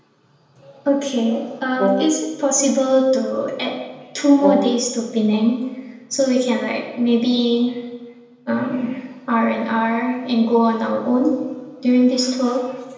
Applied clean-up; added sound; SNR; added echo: none; Wind instrument, woodwind instrument; 3 dB; reverberation time 1.0 s.